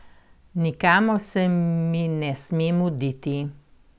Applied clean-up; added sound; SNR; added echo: none; none; none; none.